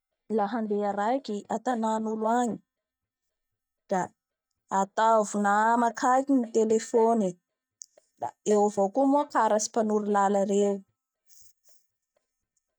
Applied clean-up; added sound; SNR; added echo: neural mask model DeepFilterNet 3.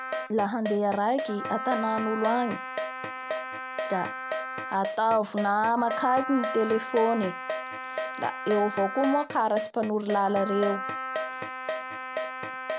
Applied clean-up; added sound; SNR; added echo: none; Wind instrument, woodwind instrument + Keyboard (musical); 5 dB; none.